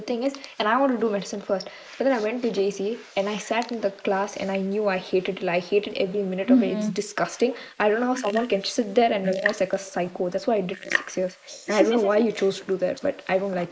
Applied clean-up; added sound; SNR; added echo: neural mask model Resemble Enhance denoiser.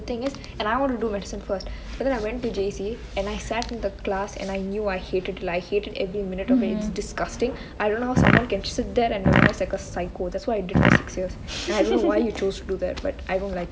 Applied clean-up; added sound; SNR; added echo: none; Fart; -5 dB; none.